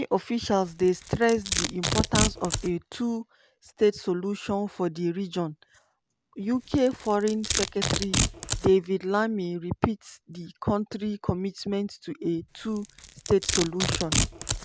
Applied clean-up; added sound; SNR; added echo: none; Domestic sounds, home sounds; 3 dB; none.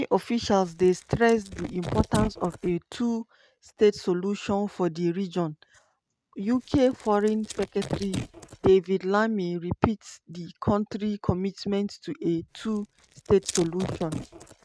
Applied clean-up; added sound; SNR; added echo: neural mask model RNNoise.